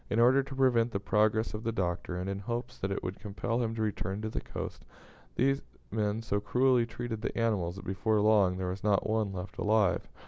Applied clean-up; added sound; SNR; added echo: none; none; none; none.